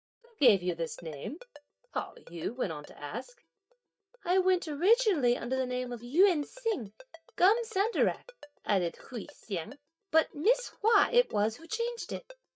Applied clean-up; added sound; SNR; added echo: neural mask model DeepFilterNet 3.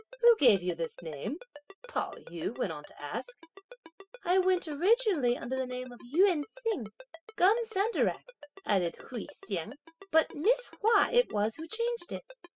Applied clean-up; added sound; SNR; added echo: classical method spectral subtraction.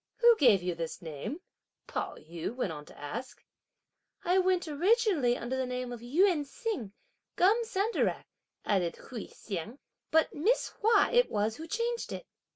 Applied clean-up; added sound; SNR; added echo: none; none; none; none.